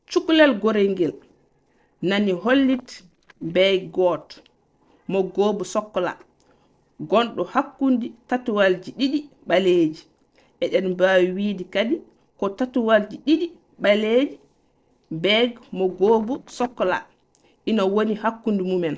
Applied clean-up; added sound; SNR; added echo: neural separator model SepFormer DNS4.